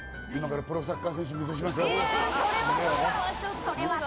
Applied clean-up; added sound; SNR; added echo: none; Motor vehicle (road); 9 dB; none.